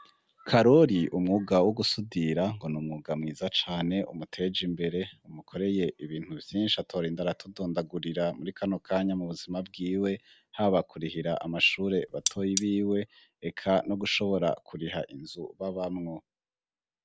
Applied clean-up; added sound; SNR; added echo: none; Cutlery, silverware; 5 dB; none.